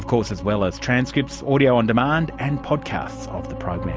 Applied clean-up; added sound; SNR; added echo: none; Bowed string instrument; 18 dB; none.